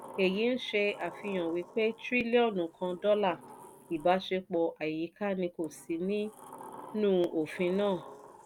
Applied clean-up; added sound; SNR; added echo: none; Sliding door; 19 dB; none.